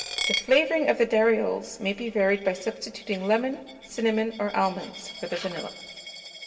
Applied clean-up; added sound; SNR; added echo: none; Coin (dropping); 12 dB; reverberation time 2.3 s.